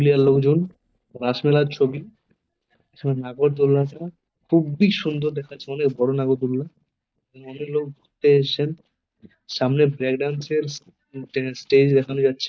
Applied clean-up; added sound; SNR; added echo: neural mask model DeepFilterNet 3.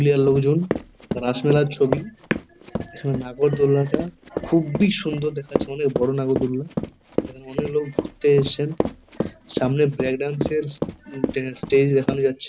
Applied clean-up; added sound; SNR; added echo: none; Run; 7 dB; none.